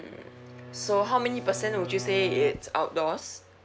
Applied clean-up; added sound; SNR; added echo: none; Bowed string instrument; 12 dB; none.